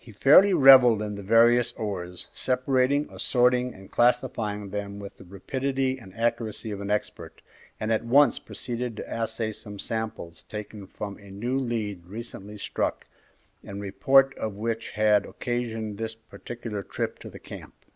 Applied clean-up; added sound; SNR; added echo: none; none; none; none.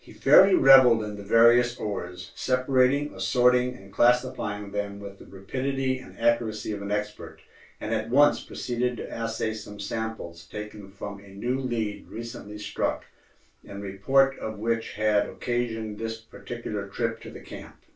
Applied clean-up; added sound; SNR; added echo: none; none; none; reverberation time 0.2 s.